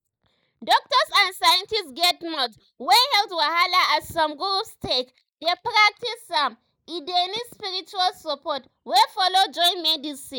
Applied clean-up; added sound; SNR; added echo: neural mask model Resemble Enhance denoiser.